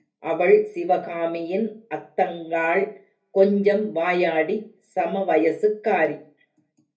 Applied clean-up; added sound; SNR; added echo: none; none; none; reverberation time 0.3 s.